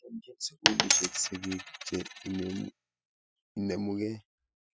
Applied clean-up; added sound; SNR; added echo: classical method spectral subtraction.